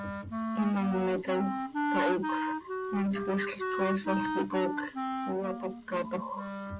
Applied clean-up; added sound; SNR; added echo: none; Wind instrument, woodwind instrument; 2 dB; none.